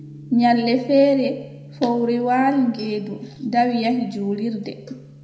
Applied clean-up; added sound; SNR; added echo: none; Gong; 20 dB; reverberation time 0.8 s.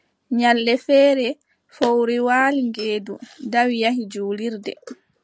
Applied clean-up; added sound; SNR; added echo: none; none; none; none.